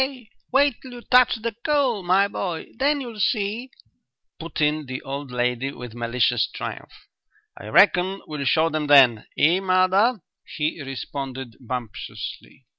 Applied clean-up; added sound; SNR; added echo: none; none; none; none.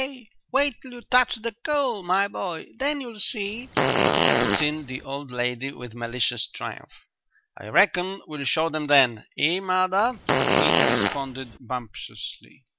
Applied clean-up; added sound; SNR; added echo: none; Fart; -5 dB; none.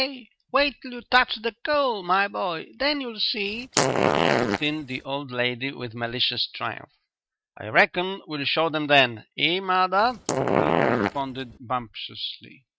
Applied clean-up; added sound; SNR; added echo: neural mask model RNNoise.